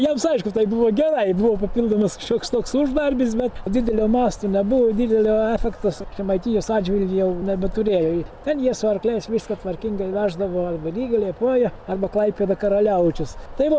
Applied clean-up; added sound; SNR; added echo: none; none; none; none.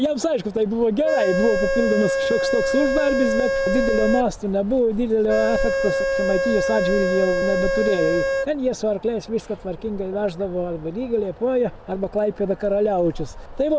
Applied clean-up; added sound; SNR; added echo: none; Organ; -1 dB; none.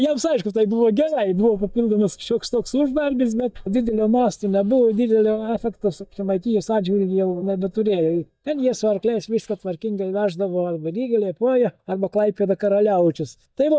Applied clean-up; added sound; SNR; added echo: neural mask model DeepFilterNet 3.